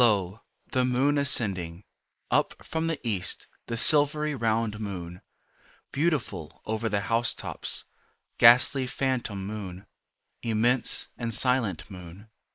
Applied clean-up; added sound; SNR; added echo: neural mask model Resemble Enhance denoiser.